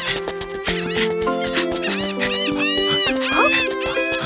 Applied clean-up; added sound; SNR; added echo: none; Gull, seagull; 3 dB; none.